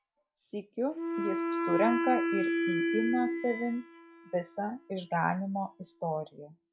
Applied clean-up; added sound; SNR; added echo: classical method log-MMSE.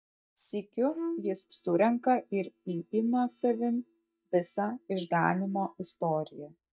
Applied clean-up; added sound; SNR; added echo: neural mask model DeepFilterNet 3.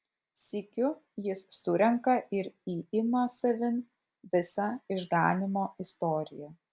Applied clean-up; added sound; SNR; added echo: none; none; none; none.